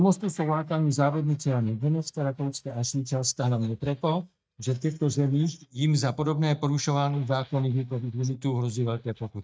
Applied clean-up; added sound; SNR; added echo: neural mask model DeepFilterNet 3.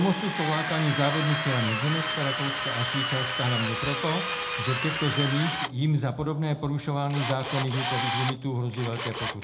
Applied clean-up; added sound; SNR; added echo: none; Drill; 3 dB; reverberation time 0.2 s.